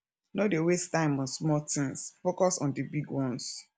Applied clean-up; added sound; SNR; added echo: none; none; none; none.